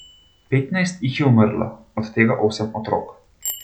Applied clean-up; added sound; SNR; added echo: none; Bicycle bell; 17 dB; none.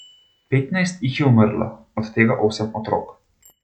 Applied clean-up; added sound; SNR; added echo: neural mask model RNNoise.